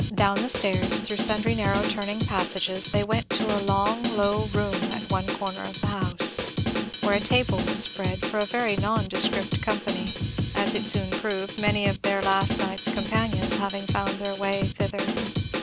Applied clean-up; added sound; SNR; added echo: none; Drum kit; 1 dB; none.